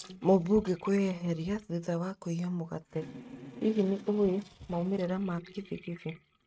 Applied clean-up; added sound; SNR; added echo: neural mask model RNNoise.